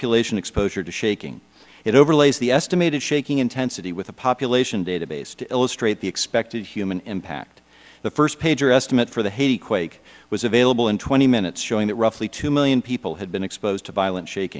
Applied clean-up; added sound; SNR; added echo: none; none; none; none.